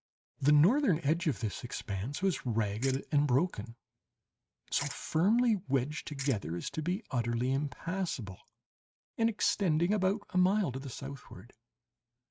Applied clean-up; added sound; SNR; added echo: neural mask model RNNoise.